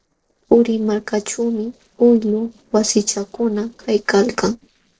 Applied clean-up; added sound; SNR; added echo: neural separator model SepFormer DNS4.